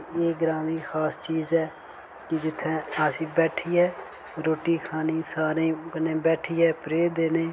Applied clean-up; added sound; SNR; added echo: none; none; none; none.